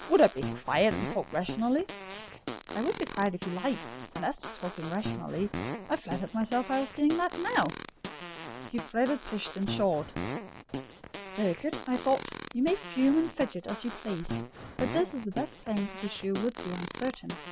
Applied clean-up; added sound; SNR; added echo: none; Fart; 9 dB; none.